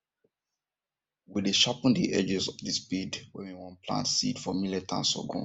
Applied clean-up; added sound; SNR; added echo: none; none; none; none.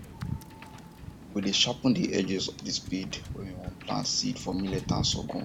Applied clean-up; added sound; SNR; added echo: none; Wind / Boat, Water vehicle; 7 dB; none.